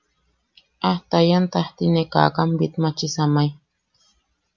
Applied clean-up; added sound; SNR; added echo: none; none; none; none.